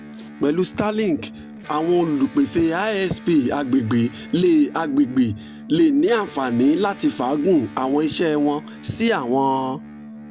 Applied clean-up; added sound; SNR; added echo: none; Electric guitar; 18 dB; none.